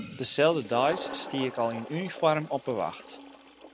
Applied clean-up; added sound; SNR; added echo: none; Toilet flush; 12 dB; none.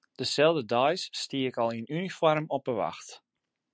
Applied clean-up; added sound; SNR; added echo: none; none; none; none.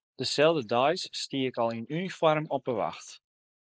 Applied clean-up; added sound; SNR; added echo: neural mask model Resemble Enhance denoiser.